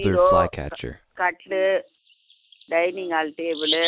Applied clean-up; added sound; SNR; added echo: neural mask model RNNoise.